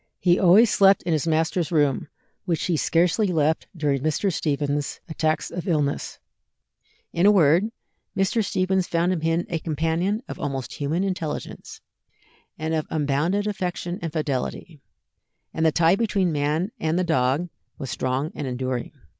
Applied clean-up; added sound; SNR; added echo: none; none; none; none.